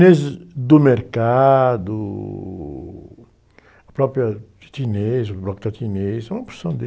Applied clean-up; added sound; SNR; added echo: none; none; none; none.